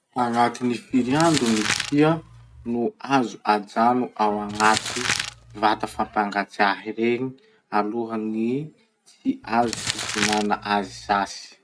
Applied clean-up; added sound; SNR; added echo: none; Crumpling, crinkling; 7 dB; none.